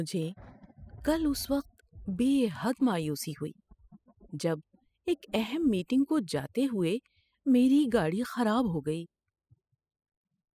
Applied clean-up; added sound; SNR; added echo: classical method spectral subtraction.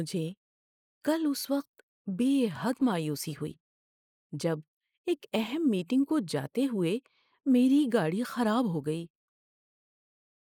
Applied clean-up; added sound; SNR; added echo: neural mask model Resemble Enhance denoiser.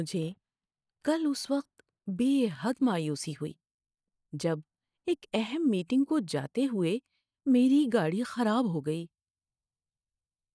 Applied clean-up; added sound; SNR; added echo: neural mask model DeepFilterNet 3.